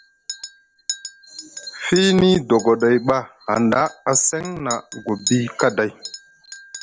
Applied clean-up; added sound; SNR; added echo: none; Chink, clink; 14 dB; none.